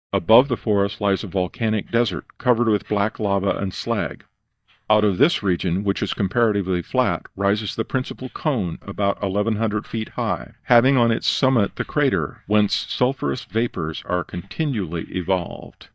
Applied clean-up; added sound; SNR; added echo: neural mask model DeepFilterNet 3.